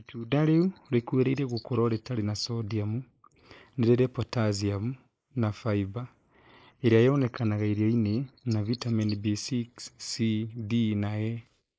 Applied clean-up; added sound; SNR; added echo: neural mask model Resemble Enhance denoiser.